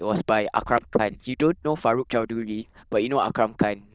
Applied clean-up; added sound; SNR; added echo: neural diffusion model UNIVERSE++.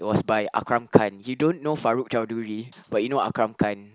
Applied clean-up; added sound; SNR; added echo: none; none; none; none.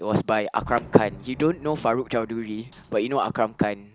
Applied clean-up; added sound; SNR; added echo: none; Fireworks + Fireworks; 18 dB; none.